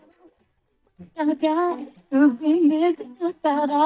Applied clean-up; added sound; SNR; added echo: neural mask model DeepFilterNet 3.